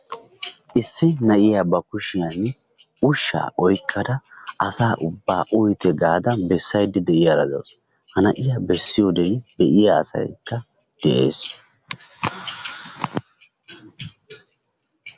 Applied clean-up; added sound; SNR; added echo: none; none; none; none.